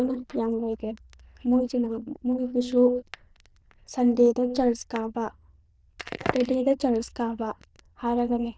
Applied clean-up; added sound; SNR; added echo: neural diffusion model UNIVERSE++.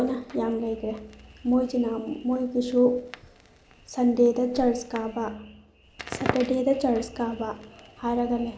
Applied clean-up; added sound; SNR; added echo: none; Crackle + Whoosh, swoosh, swish; 15 dB; none.